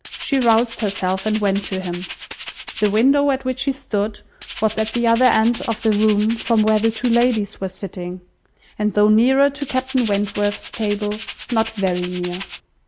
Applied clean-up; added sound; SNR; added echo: none; Rattle (instrument); 14 dB; none.